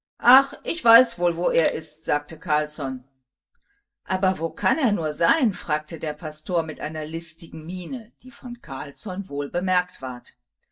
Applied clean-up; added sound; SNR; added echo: neural mask model DeepFilterNet 3.